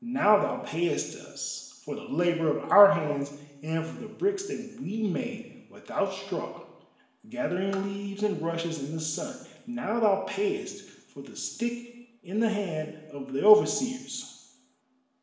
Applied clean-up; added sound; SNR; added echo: none; none; none; reverberation time 1.0 s.